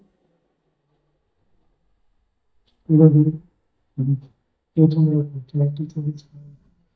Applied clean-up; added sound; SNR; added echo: neural mask model DeepFilterNet 3.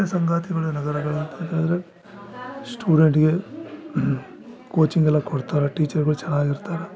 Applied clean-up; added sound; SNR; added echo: none; none; none; none.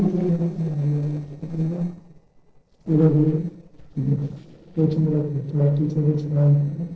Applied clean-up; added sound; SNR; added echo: neural separator model SepFormer DNS4.